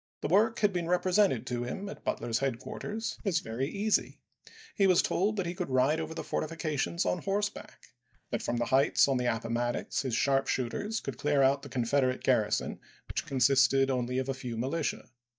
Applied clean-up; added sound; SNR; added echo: neural mask model DeepFilterNet 3.